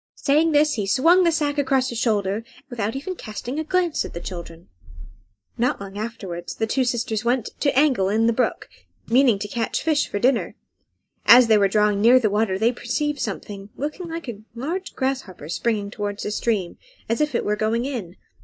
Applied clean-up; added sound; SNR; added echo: neural mask model DeepFilterNet 3.